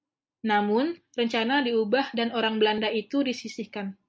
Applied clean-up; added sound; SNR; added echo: none; none; none; none.